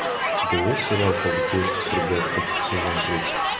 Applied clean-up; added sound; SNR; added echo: none; Crowd; -3 dB; reverberation time 0.9 s.